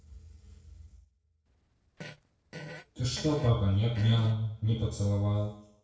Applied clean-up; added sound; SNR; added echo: neural separator model SepFormer DNS4.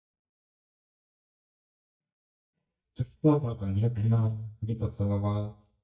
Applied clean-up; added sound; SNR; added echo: neural mask model DeepFilterNet 3.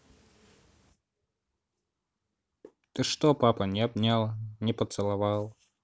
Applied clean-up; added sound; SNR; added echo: none; none; none; none.